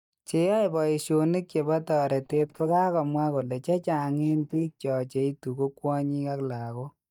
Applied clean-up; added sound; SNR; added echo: neural mask model DeepFilterNet 3.